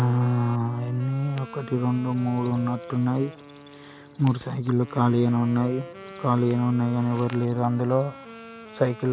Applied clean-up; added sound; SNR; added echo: none; Wind instrument, woodwind instrument; 18 dB; none.